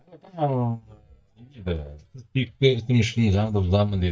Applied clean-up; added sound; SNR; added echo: neural mask model DeepFilterNet 3.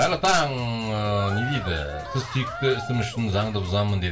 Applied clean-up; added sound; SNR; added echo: none; Cheering; 11 dB; reverberation time 0.2 s.